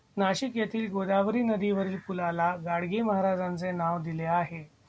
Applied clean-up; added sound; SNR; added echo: none; none; none; none.